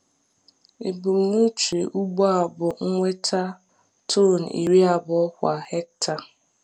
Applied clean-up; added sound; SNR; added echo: none; none; none; none.